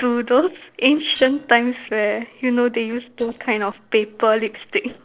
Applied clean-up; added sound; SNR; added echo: neural separator model SepFormer DNS4.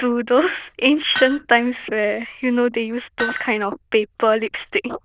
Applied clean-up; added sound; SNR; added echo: neural diffusion model UNIVERSE++.